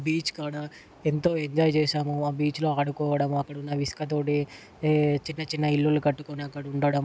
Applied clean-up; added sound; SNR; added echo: none; none; none; none.